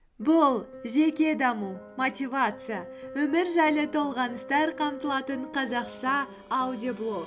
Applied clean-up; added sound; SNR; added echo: none; none; none; none.